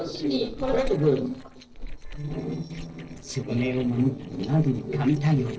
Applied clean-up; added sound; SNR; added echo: neural separator model SepFormer DNS4.